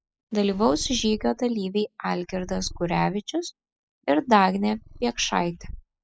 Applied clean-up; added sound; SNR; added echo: classical method spectral subtraction.